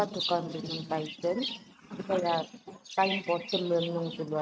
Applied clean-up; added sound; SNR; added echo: neural mask model RNNoise.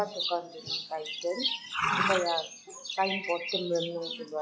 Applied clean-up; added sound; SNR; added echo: classical method log-MMSE.